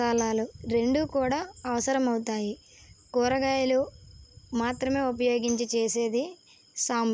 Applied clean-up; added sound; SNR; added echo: none; Tambourine; 19 dB; none.